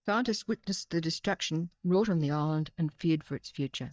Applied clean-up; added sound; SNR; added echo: neural mask model DeepFilterNet 3.